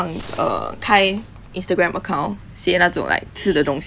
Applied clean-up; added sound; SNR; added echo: none; Gunshot, gunfire; 19 dB; none.